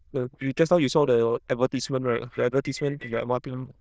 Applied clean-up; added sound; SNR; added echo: neural diffusion model UNIVERSE++.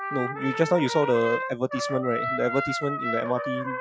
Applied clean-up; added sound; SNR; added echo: classical method Wiener filter.